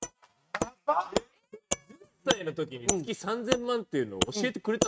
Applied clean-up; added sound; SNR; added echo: neural mask model RNNoise.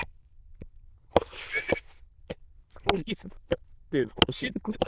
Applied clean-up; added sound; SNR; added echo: neural diffusion model UNIVERSE++.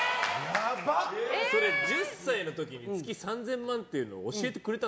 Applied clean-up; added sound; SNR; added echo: none; none; none; none.